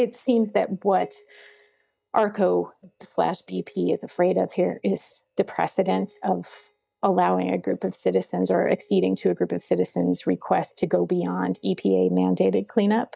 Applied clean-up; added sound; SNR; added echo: neural mask model DeepFilterNet 3.